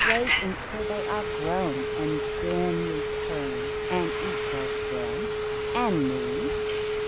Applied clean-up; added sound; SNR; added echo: none; Telephone; -3 dB; none.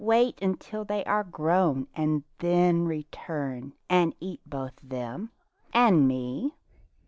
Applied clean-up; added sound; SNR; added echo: none; none; none; none.